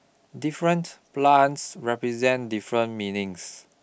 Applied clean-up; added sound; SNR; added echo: none; none; none; none.